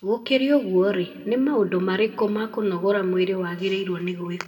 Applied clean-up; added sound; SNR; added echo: none; none; none; reverberation time 1.8 s.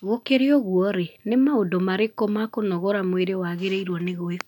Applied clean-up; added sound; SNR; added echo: none; none; none; none.